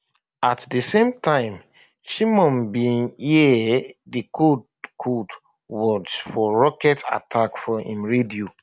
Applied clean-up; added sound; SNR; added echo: none; none; none; none.